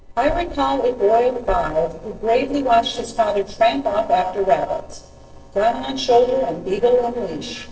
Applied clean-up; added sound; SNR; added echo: neural separator model SepFormer DNS4.